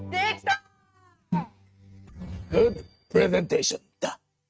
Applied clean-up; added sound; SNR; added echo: neural mask model RNNoise.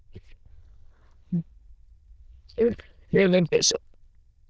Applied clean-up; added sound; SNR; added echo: neural diffusion model UNIVERSE++.